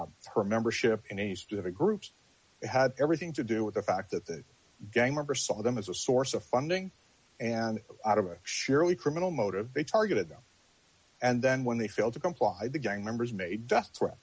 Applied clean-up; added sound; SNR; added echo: none; none; none; none.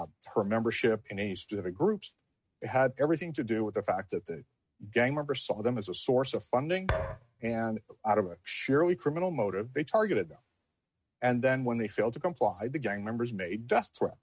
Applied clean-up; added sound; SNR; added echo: neural mask model RNNoise.